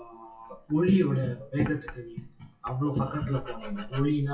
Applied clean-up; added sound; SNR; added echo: classical method WPE with log-MMSE.